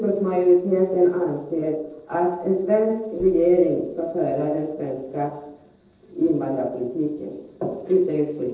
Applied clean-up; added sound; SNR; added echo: neural separator model SepFormer DNS4.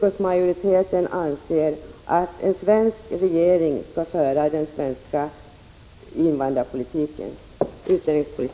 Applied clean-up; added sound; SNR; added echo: none; none; none; none.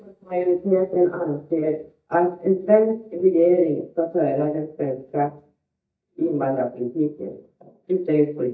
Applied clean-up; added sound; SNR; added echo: neural mask model DeepFilterNet 3.